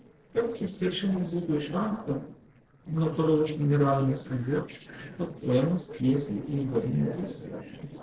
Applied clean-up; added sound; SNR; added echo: neural separator model SepFormer DNS4.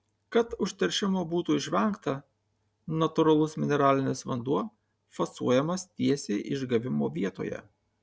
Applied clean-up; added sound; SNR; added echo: none; none; none; none.